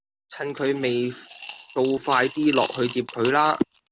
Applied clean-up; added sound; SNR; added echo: none; Coin (dropping) / Glass; 10 dB; none.